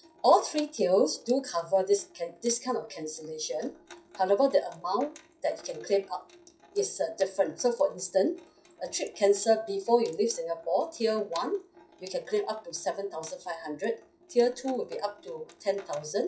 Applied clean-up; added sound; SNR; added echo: classical method WPE with log-MMSE.